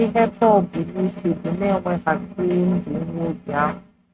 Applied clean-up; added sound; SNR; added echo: neural mask model RNNoise.